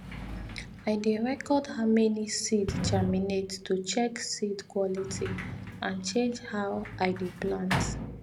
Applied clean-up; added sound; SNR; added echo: none; Sliding door; 8 dB; none.